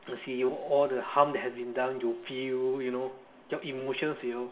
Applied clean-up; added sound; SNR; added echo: none; none; none; reverberation time 1.9 s.